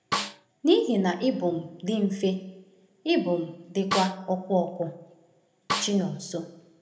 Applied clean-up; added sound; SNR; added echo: none; Snare drum; 5 dB; reverberation time 0.7 s.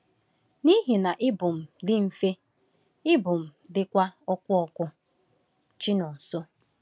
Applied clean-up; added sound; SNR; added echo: none; none; none; none.